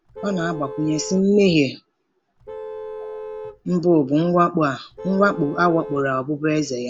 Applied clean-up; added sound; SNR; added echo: none; Vehicle horn, car horn, honking; 13 dB; none.